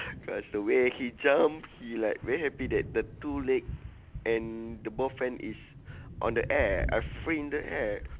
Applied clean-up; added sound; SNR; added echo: none; Thunder; 11 dB; none.